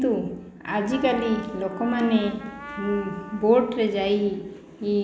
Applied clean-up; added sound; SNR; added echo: none; Trumpet; 16 dB; none.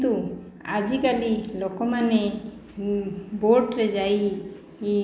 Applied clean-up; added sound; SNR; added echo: none; none; none; none.